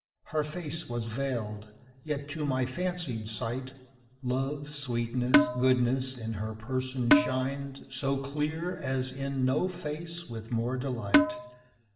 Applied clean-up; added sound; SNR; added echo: none; Percussion; -5 dB; reverberation time 1.0 s.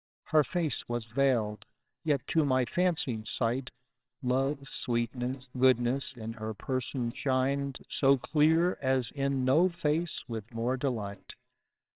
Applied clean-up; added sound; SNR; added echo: neural separator model SepFormer WHAMR!.